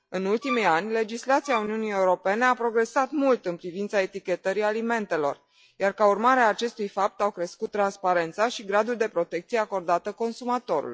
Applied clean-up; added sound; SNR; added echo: classical method log-MMSE.